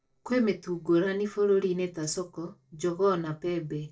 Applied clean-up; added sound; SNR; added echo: neural separator model SepFormer DNS4.